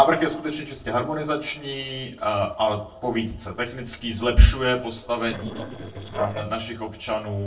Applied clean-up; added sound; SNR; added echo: neural separator model SepFormer DNS4.